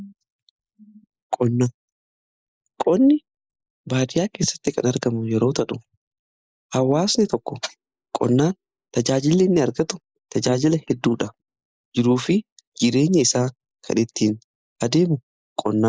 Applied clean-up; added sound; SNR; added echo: neural mask model Resemble Enhance denoiser.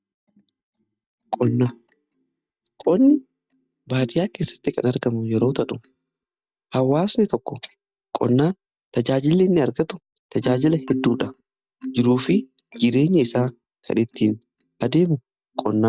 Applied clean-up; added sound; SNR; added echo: neural mask model DeepFilterNet 3.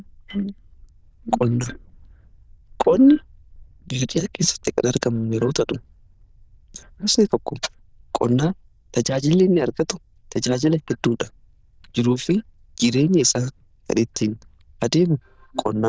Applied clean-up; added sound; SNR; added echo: neural diffusion model UNIVERSE++.